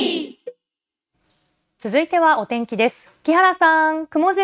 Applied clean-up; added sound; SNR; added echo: neural mask model RNNoise.